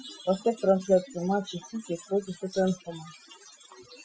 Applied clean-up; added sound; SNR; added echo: classical method Wiener filter.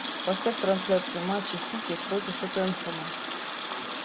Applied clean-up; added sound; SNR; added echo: none; Water tap, faucet; 1 dB; none.